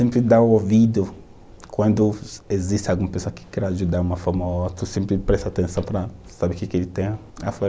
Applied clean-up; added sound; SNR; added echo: none; none; none; none.